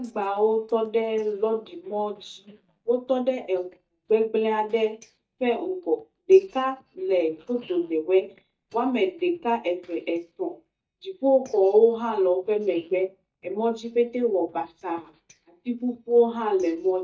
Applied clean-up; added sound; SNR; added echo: neural mask model DeepFilterNet 3.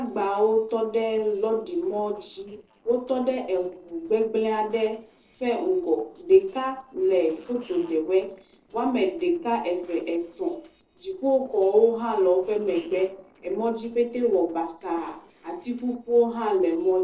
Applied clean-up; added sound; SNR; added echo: neural separator model SepFormer DNS4.